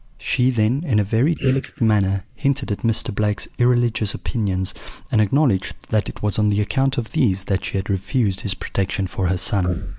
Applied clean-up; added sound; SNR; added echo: neural mask model Resemble Enhance denoiser.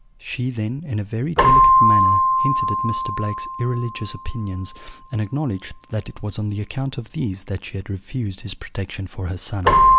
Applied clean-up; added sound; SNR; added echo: none; Keyboard (musical); -4 dB; none.